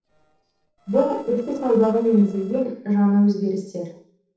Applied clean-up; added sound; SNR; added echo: neural separator model SepFormer DNS4.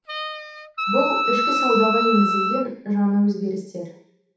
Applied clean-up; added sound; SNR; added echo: none; Wind instrument, woodwind instrument; 1 dB; reverberation time 0.7 s.